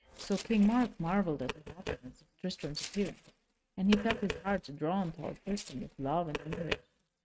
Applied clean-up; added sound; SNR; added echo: neural mask model RNNoise.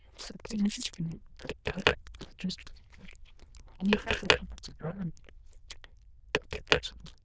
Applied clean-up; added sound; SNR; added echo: neural diffusion model UNIVERSE++.